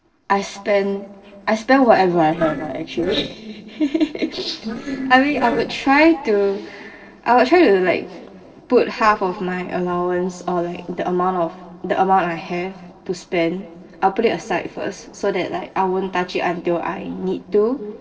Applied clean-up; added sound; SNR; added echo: neural separator model SepFormer DNS4.